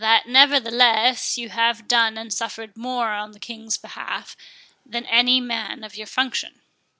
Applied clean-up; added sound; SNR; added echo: none; none; none; none.